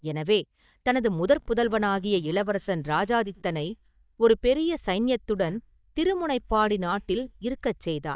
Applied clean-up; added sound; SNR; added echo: neural mask model DeepFilterNet 3.